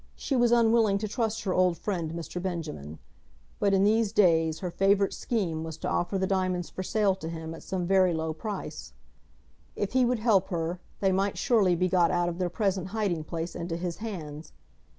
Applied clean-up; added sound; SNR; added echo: none; none; none; none.